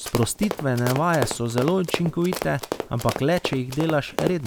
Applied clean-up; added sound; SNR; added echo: none; Run; 8 dB; none.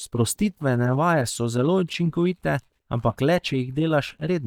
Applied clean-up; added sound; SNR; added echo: neural mask model DeepFilterNet 3.